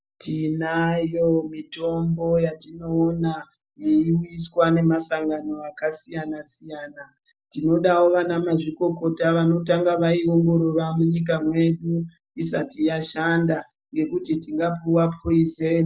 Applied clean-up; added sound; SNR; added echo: none; none; none; none.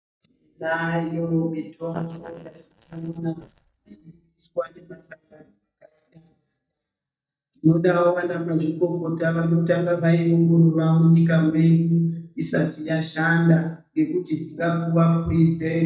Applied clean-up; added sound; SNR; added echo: neural mask model DeepFilterNet 3.